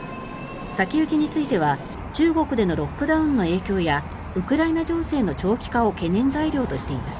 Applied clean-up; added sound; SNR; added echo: none; none; none; none.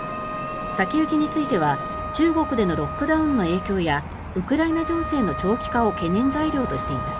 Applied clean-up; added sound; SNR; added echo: none; Wind instrument, woodwind instrument; 9 dB; none.